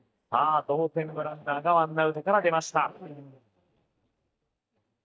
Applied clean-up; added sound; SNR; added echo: neural mask model DeepFilterNet 3.